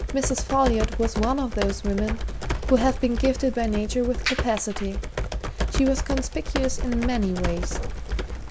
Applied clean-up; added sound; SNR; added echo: none; Computer keyboard; 2 dB; none.